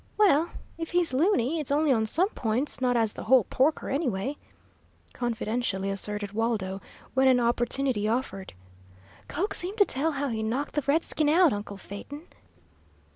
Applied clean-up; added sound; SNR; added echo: none; none; none; none.